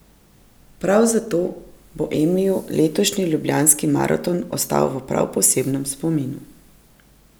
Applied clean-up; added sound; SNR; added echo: none; none; none; none.